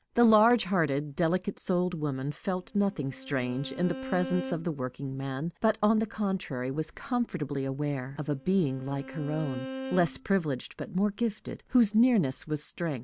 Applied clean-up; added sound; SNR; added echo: none; Bowed string instrument; 13 dB; none.